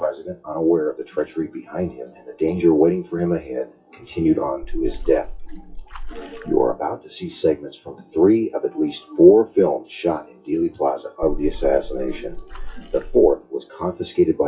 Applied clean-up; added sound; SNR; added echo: classical method WPE with log-MMSE.